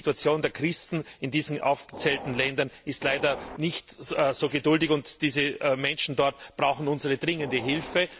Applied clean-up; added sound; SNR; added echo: none; Train; 11 dB; none.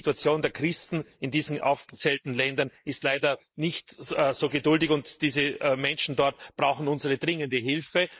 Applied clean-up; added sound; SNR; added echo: neural mask model Resemble Enhance denoiser.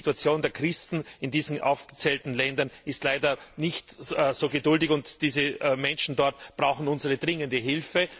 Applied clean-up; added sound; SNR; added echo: none; none; none; none.